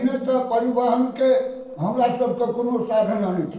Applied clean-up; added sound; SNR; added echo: neural separator model SepFormer DNS4.